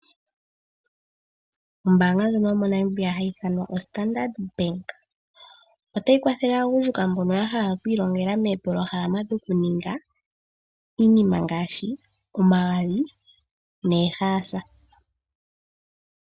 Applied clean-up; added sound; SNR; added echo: none; none; none; none.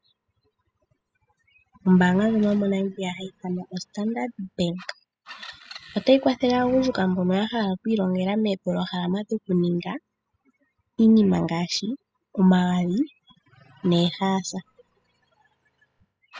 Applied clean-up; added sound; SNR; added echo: classical method spectral subtraction.